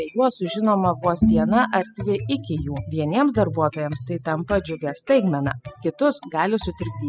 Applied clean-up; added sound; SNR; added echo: classical method spectral subtraction.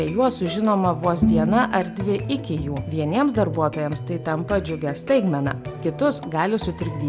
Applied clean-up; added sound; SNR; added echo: none; Bowed string instrument; 4 dB; none.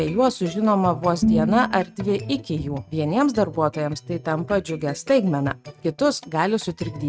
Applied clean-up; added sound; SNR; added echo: neural mask model RNNoise.